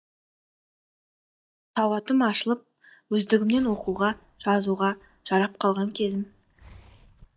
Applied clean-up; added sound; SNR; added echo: neural mask model DeepFilterNet 3.